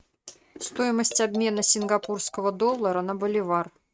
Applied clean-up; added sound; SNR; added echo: neural mask model RNNoise.